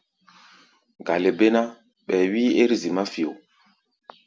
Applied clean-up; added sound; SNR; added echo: none; none; none; none.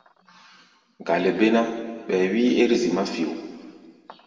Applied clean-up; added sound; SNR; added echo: none; none; none; reverberation time 1.7 s.